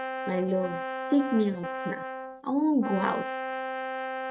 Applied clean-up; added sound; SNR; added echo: neural mask model RNNoise.